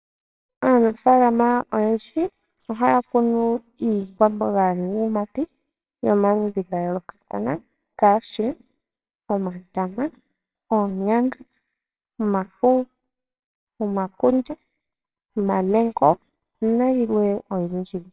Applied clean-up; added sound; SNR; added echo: neural separator model SepFormer WHAMR!.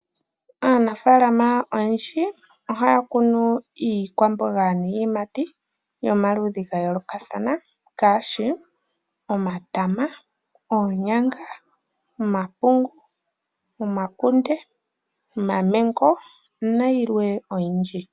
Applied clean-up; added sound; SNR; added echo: none; none; none; none.